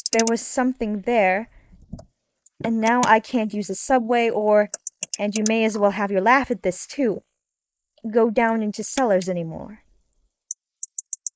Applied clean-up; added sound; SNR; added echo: neural mask model Resemble Enhance denoiser.